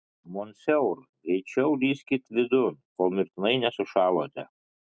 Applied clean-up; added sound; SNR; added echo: none; none; none; none.